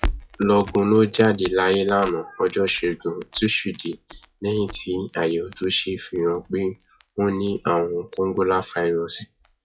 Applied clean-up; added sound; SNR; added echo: classical method WPE with log-MMSE.